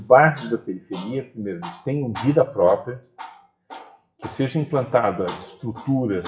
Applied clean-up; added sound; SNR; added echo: classical method WPE with log-MMSE.